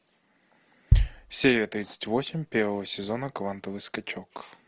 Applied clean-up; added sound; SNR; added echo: none; Bass drum; -2 dB; none.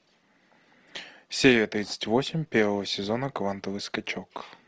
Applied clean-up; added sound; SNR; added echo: none; none; none; none.